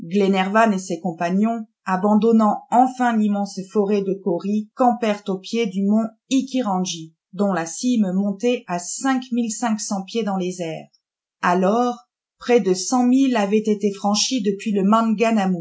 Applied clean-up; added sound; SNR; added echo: none; none; none; none.